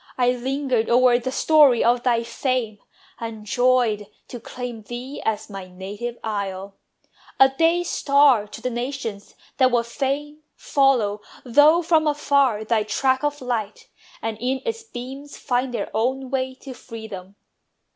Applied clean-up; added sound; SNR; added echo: none; none; none; none.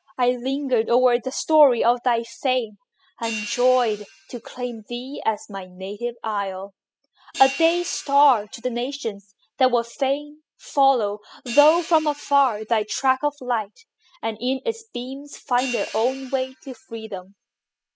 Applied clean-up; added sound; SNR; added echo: classical method spectral subtraction.